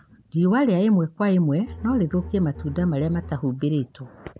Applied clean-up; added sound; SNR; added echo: none; Bowed string instrument; 14 dB; none.